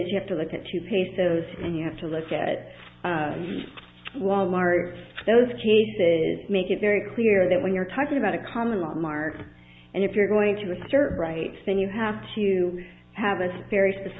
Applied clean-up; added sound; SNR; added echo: none; none; none; none.